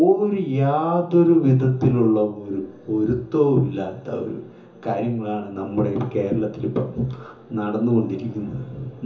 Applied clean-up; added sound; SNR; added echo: none; none; none; reverberation time 0.7 s.